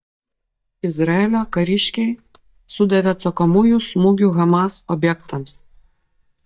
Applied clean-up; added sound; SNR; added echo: neural mask model DeepFilterNet 3.